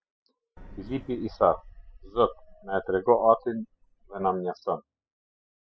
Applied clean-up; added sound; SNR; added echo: classical method spectral subtraction.